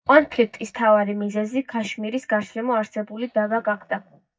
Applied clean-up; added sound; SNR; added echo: neural mask model DeepFilterNet 3.